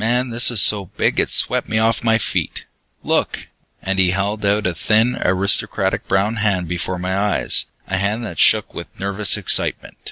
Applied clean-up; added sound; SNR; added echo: none; none; none; none.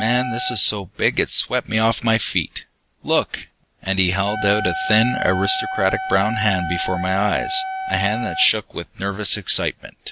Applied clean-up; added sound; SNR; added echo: none; Wind instrument, woodwind instrument; 7 dB; none.